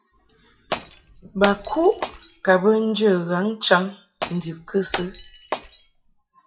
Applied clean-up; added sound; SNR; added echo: classical method WPE with log-MMSE.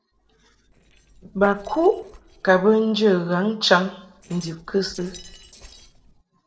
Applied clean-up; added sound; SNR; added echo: neural separator model SepFormer DNS4.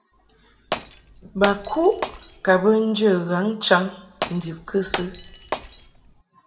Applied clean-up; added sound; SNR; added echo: none; Glass; 9 dB; reverberation time 0.6 s.